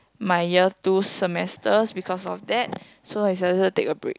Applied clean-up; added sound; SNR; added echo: none; none; none; none.